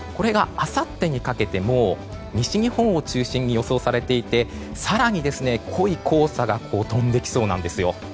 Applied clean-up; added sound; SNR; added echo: none; none; none; none.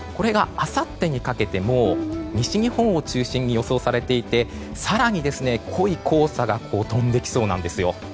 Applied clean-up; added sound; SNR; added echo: none; Guitar; 10 dB; none.